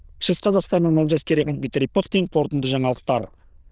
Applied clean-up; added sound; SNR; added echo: neural diffusion model UNIVERSE++.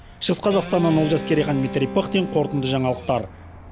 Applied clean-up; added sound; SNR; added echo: none; Guitar; 10 dB; none.